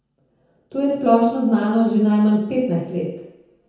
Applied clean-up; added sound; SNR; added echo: none; none; none; reverberation time 0.9 s.